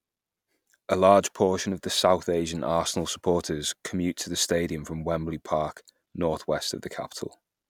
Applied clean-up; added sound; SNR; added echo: none; none; none; none.